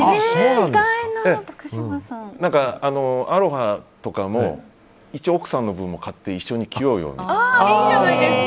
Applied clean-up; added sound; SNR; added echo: none; none; none; none.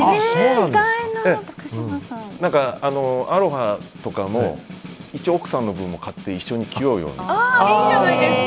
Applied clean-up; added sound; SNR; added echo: none; Snare drum; 19 dB; none.